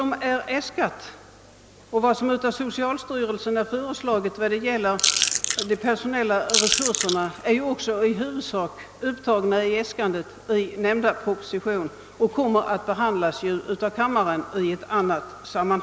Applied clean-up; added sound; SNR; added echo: none; Chewing, mastication / Crushing; 0 dB; none.